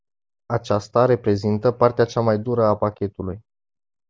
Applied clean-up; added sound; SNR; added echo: none; none; none; none.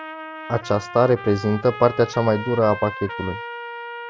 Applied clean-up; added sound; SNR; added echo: none; Trumpet; 12 dB; none.